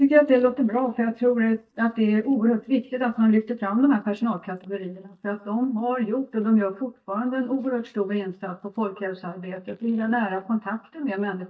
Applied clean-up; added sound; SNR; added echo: neural mask model DeepFilterNet 3.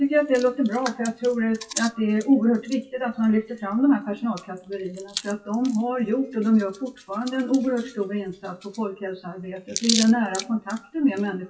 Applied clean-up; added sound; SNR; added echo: classical method WPE with log-MMSE.